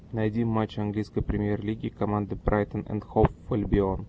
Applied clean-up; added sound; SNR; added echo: none; none; none; none.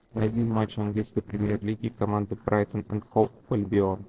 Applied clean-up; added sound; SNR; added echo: neural separator model SepFormer DNS4.